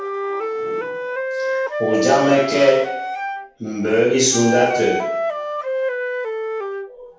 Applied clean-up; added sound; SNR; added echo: none; Wind instrument, woodwind instrument; 4 dB; reverberation time 0.7 s.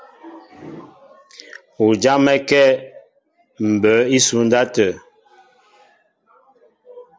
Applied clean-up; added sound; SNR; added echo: none; none; none; none.